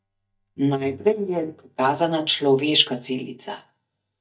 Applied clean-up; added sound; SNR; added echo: neural mask model DeepFilterNet 3.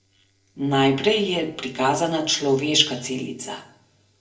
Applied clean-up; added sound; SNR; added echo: neural separator model SepFormer DNS4.